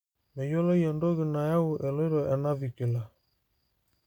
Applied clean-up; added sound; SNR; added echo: none; none; none; none.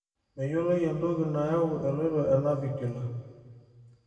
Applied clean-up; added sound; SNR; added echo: none; none; none; reverberation time 1.8 s.